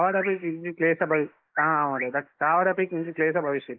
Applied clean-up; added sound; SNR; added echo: neural mask model Resemble Enhance denoiser.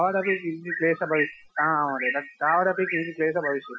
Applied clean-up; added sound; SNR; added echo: classical method Wiener filter.